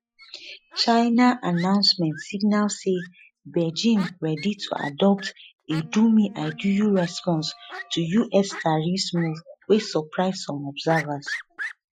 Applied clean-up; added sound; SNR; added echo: classical method Wiener filter.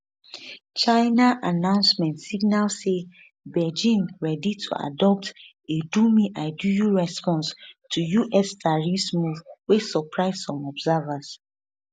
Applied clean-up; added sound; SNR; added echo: none; none; none; none.